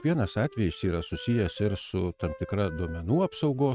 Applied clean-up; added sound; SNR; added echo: neural mask model RNNoise.